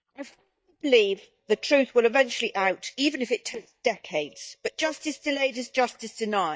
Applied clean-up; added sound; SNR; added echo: neural mask model DeepFilterNet 3.